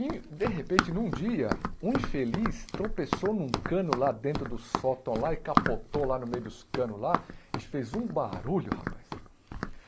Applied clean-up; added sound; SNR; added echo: none; Run; 2 dB; none.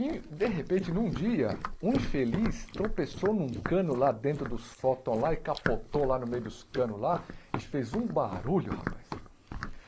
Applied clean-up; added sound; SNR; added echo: neural mask model Resemble Enhance denoiser.